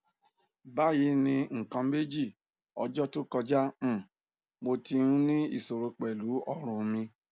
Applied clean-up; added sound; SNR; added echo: none; none; none; none.